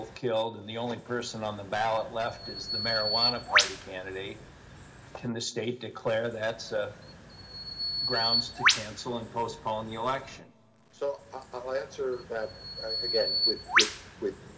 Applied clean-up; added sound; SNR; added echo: none; Bird vocalization, bird call, bird song; -1 dB; reverberation time 1.7 s.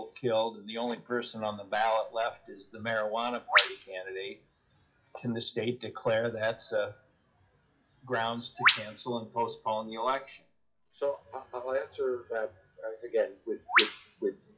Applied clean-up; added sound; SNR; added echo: classical method WPE with log-MMSE.